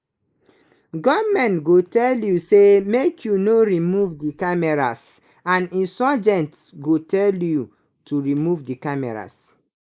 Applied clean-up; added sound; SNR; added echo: neural mask model Resemble Enhance denoiser.